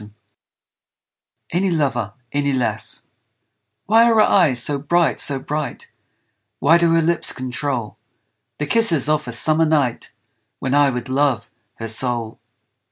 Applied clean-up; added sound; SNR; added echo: none; none; none; none.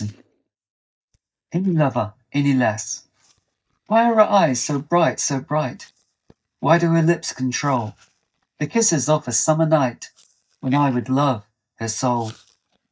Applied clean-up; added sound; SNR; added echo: neural mask model DeepFilterNet 3.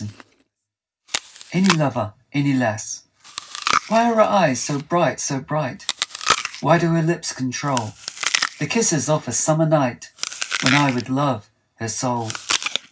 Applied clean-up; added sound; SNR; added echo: none; Chewing, mastication; 7 dB; reverberation time 0.4 s.